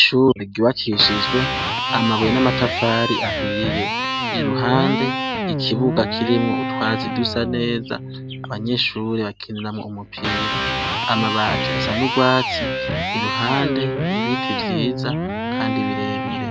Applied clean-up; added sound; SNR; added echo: none; Electric guitar; 2 dB; none.